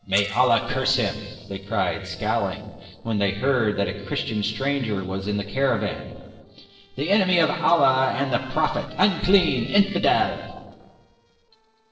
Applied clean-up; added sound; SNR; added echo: neural separator model SepFormer DNS4.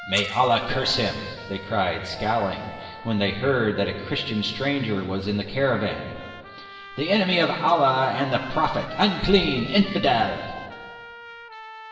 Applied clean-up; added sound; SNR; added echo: none; Trumpet; 16 dB; reverberation time 1.9 s.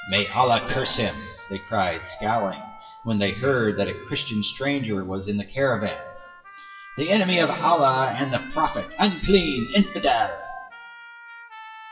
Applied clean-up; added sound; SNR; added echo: classical method WPE with log-MMSE.